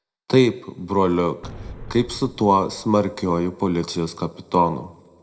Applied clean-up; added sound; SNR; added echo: none; Boom; 18 dB; reverberation time 1.2 s.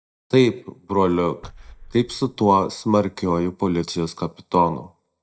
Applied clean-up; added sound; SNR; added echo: neural mask model DeepFilterNet 3.